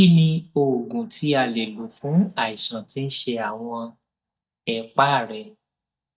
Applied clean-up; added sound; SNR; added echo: neural mask model DeepFilterNet 3.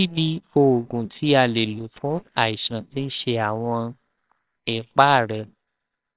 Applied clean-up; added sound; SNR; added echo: neural separator model SepFormer WHAMR!.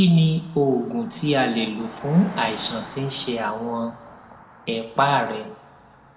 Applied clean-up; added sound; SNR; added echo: none; Car passing by; 19 dB; reverberation time 1.3 s.